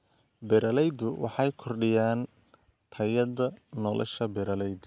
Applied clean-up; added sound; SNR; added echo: none; none; none; none.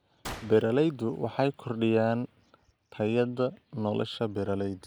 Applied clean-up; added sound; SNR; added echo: none; Gunshot, gunfire; 19 dB; none.